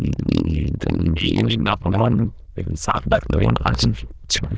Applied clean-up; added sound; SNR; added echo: neural diffusion model UNIVERSE++.